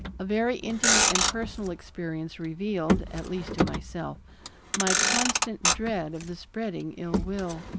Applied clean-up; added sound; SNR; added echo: none; Motor vehicle (road); -3 dB; none.